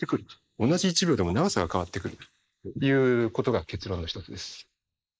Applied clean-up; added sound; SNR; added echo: neural mask model Resemble Enhance denoiser.